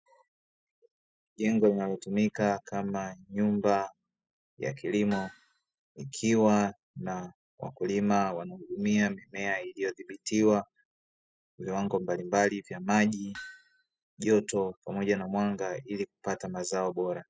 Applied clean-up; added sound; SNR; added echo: classical method spectral subtraction.